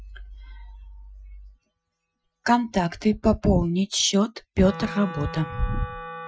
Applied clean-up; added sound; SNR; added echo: classical method Wiener filter.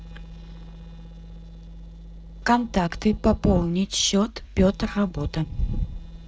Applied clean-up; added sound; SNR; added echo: neural separator model SepFormer DNS4.